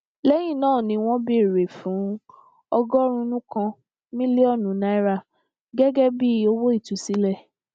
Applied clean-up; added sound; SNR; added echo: none; none; none; none.